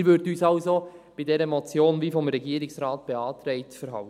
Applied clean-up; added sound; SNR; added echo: none; none; none; none.